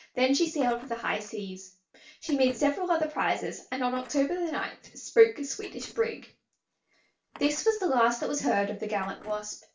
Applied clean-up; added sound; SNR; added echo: neural separator model SepFormer DNS4.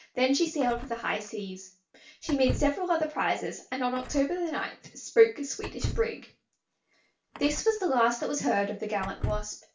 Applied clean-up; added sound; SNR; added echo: none; Door / Car; 11 dB; reverberation time 0.3 s.